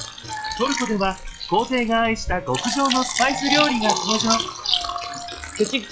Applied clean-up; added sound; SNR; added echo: classical method log-MMSE.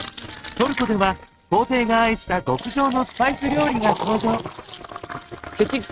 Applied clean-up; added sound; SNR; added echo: neural mask model RNNoise.